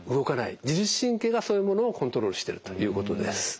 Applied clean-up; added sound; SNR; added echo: none; none; none; none.